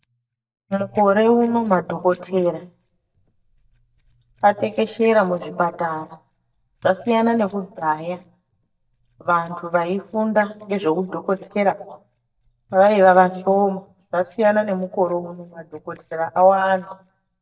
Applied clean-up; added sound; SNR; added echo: neural mask model DeepFilterNet 3.